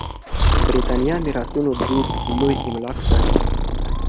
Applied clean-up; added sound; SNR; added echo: none; Breathing; -3 dB; none.